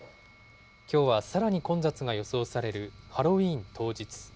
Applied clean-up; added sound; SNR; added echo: none; none; none; none.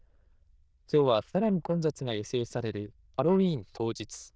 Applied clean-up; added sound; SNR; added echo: neural diffusion model UNIVERSE++.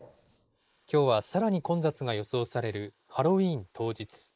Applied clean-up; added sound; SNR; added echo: neural mask model Resemble Enhance denoiser.